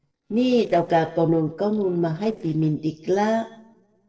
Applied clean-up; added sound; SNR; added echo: neural separator model SepFormer DNS4.